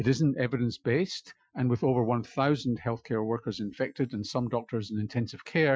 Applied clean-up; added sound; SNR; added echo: classical method Wiener filter.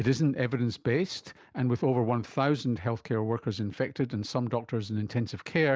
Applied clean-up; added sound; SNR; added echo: none; none; none; none.